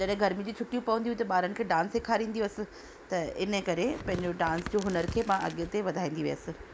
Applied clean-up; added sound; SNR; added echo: none; Tearing; 12 dB; none.